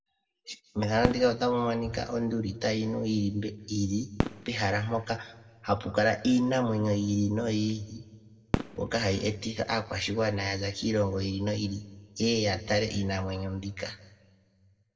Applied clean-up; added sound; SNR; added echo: none; Fireworks; 9 dB; reverberation time 0.9 s.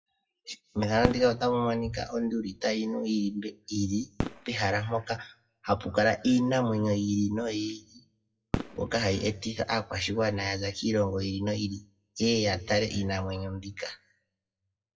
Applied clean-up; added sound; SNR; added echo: classical method WPE with log-MMSE.